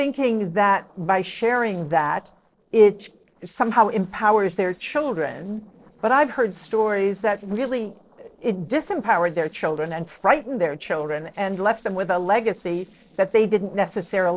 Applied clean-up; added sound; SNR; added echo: neural separator model SepFormer DNS4.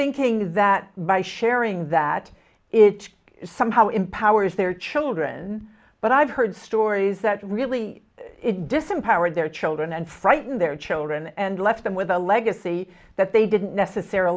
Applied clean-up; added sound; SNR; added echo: none; none; none; none.